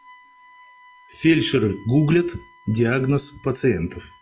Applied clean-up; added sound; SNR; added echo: classical method log-MMSE.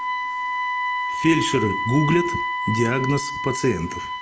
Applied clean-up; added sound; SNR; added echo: none; Wind instrument, woodwind instrument; 3 dB; none.